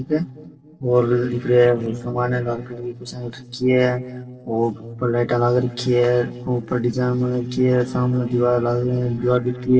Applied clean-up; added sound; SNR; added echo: neural separator model SepFormer DNS4.